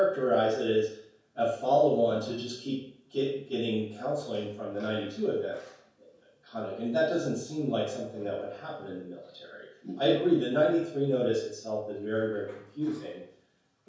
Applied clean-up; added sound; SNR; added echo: none; none; none; reverberation time 0.5 s.